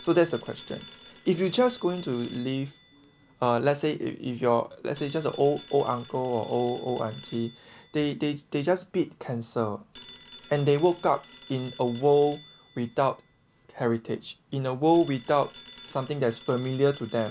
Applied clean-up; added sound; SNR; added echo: none; Telephone; 18 dB; none.